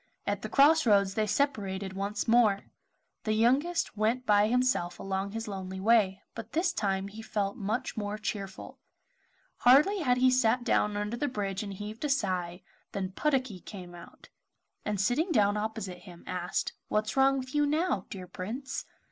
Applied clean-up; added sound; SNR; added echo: none; none; none; none.